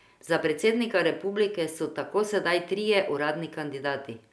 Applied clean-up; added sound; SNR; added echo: none; none; none; none.